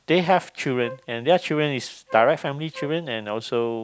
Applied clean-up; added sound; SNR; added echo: none; Wind instrument, woodwind instrument; 18 dB; none.